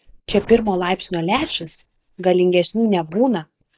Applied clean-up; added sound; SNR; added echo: neural mask model DeepFilterNet 3.